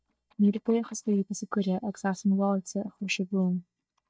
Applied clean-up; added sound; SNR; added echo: neural mask model DeepFilterNet 3.